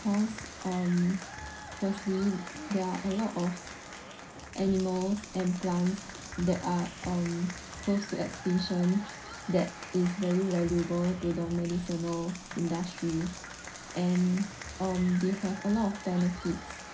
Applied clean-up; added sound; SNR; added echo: none; Applause / Crowd; 14 dB; reverberation time 0.3 s.